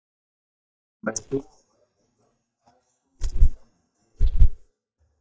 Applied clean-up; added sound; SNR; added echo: neural mask model DeepFilterNet 3.